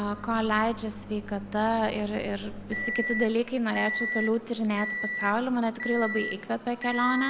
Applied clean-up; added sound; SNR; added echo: none; Microwave oven; 7 dB; none.